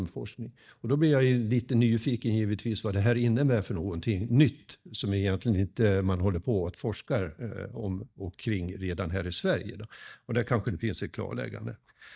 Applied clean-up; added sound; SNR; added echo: neural mask model DeepFilterNet 3.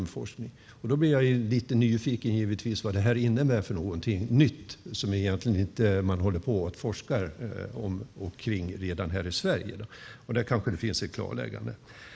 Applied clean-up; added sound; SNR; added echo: neural mask model Resemble Enhance denoiser.